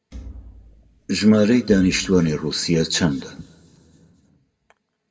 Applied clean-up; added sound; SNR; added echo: none; Thump, thud; 18 dB; reverberation time 1.2 s.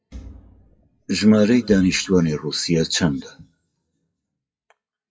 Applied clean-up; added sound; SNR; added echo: classical method WPE with log-MMSE.